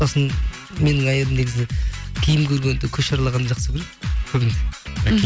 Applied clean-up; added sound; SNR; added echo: none; none; none; none.